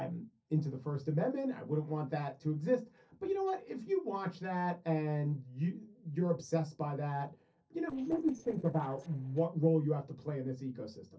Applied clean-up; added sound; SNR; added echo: neural separator model SepFormer DNS4.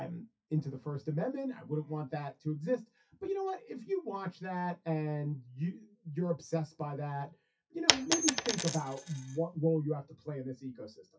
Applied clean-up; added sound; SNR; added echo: classical method WPE with log-MMSE.